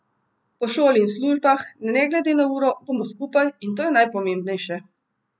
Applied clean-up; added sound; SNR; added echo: none; none; none; none.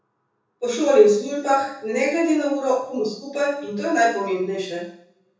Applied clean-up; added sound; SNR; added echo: none; none; none; reverberation time 0.6 s.